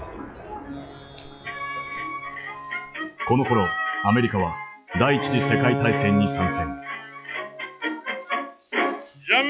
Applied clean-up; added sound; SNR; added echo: classical method log-MMSE.